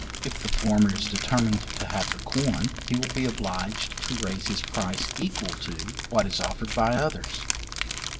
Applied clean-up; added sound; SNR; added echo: none; Crumpling, crinkling; 5 dB; reverberation time 1.6 s.